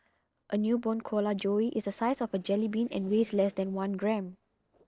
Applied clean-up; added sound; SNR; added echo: neural separator model SepFormer DNS4.